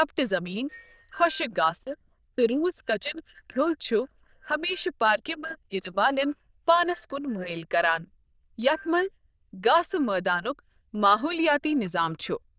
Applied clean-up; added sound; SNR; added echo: neural diffusion model UNIVERSE++.